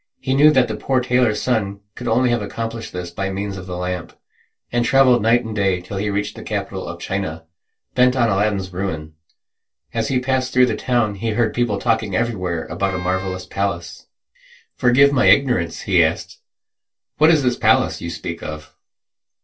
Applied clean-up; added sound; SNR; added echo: neural separator model SepFormer DNS4.